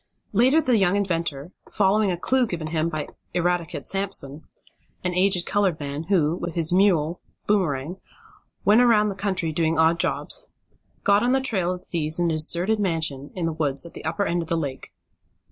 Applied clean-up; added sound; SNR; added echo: none; none; none; none.